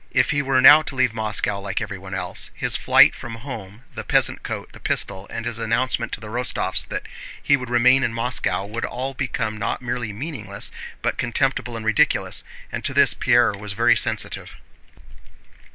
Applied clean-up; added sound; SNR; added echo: none; none; none; none.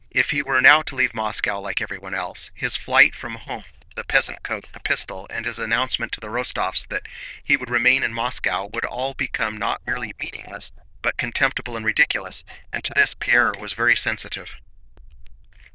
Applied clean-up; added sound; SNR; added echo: neural diffusion model UNIVERSE++.